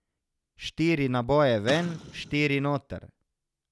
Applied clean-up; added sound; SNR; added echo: none; Explosion; 15 dB; none.